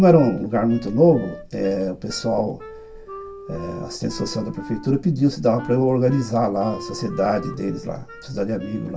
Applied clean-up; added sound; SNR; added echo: none; Wind instrument, woodwind instrument; 17 dB; reverberation time 0.2 s.